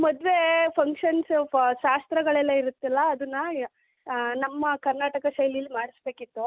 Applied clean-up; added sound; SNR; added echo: none; none; none; none.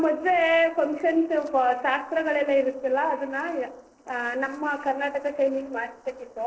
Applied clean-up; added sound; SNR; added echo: neural separator model SepFormer DNS4.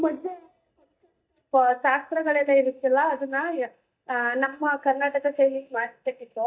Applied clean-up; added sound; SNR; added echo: neural mask model DeepFilterNet 3.